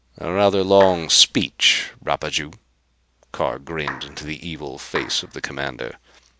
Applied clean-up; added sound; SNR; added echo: none; Clapping; 13 dB; none.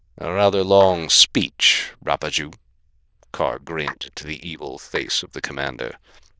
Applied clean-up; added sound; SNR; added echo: neural diffusion model UNIVERSE++.